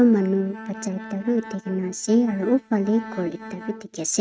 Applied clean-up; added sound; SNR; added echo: neural mask model RNNoise.